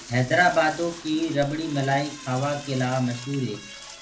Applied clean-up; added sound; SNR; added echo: none; Toilet flush / Door; 16 dB; reverberation time 0.3 s.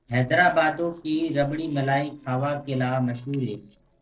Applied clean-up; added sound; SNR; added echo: neural separator model SepFormer DNS4.